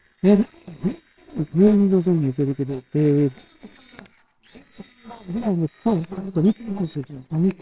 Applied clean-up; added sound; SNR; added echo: neural separator model SepFormer WHAMR!.